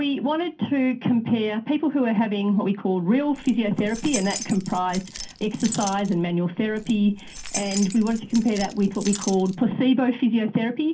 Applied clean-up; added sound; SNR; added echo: none; Keys jangling; 12 dB; reverberation time 0.3 s.